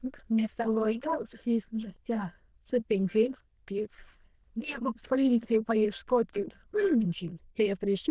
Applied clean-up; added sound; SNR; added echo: neural diffusion model UNIVERSE++.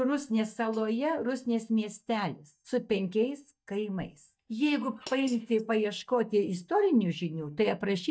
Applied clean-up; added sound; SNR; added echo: neural mask model DeepFilterNet 3.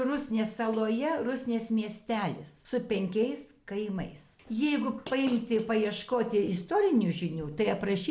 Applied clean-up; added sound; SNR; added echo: none; none; none; none.